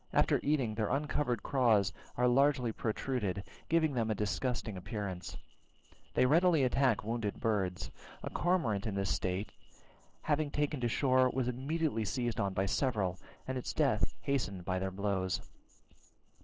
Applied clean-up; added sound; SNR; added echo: neural separator model SepFormer DNS4.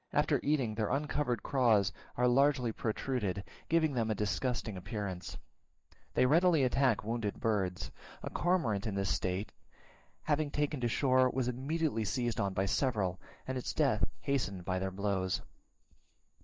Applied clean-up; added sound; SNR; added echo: neural mask model DeepFilterNet 3.